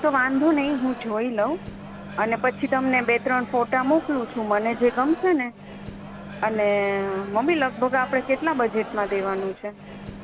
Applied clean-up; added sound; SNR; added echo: none; Microwave oven; 14 dB; none.